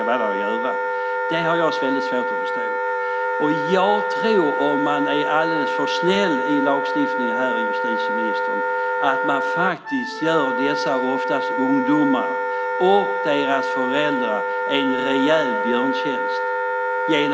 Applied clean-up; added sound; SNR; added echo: none; Wind instrument, woodwind instrument; -1 dB; none.